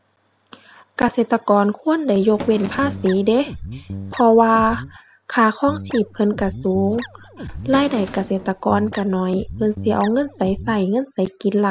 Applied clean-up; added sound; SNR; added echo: none; Drawer open or close + Guitar; 12 dB; none.